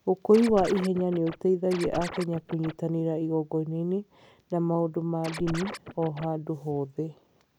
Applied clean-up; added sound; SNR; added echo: none; Scratching (performance technique); 12 dB; none.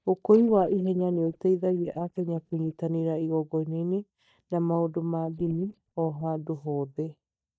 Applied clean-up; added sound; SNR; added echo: neural mask model DeepFilterNet 3.